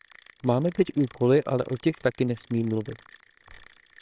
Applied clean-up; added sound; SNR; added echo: neural separator model SepFormer WHAMR!.